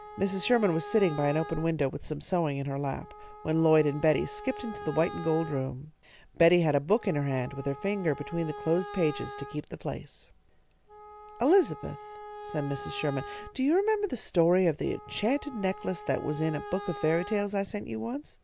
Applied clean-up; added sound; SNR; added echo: none; Wind instrument, woodwind instrument; 15 dB; none.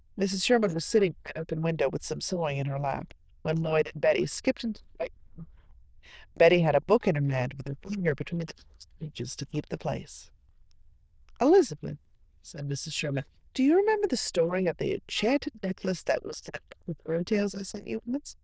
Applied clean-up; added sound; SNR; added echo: neural diffusion model UNIVERSE++.